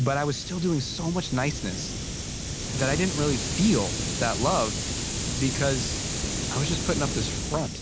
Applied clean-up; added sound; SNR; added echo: none; Hiss; 2 dB; none.